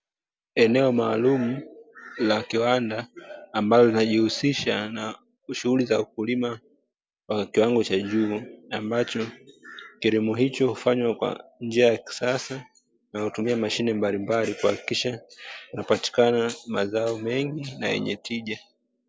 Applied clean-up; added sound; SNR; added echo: none; none; none; none.